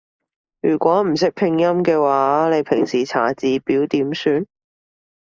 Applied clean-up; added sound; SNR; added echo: neural mask model Resemble Enhance denoiser.